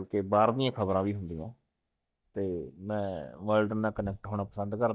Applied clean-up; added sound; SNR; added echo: neural mask model DeepFilterNet 3.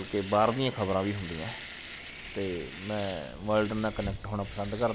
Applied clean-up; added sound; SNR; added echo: none; Domestic sounds, home sounds; 14 dB; none.